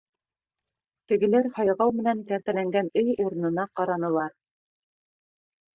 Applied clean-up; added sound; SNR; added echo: neural mask model DeepFilterNet 3.